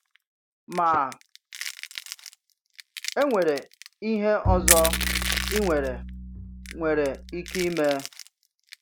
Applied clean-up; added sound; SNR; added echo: none; Crushing + Bowed string instrument; 3 dB; none.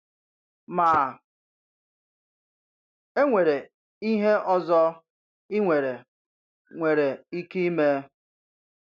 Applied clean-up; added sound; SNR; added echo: none; none; none; none.